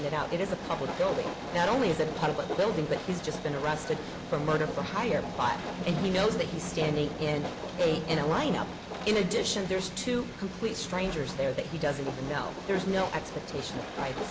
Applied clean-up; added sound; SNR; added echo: none; Train; 9 dB; none.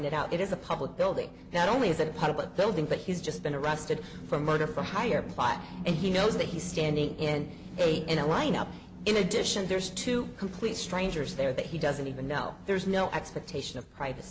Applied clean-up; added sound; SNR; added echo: none; none; none; none.